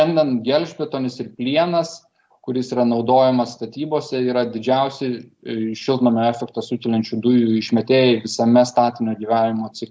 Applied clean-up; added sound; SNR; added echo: none; none; none; none.